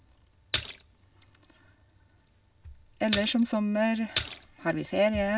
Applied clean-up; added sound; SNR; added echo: none; Splash, splatter; 6 dB; none.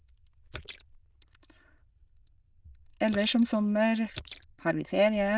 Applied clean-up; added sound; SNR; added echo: neural diffusion model UNIVERSE++.